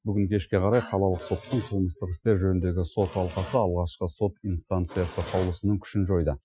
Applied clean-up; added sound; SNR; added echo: classical method Wiener filter.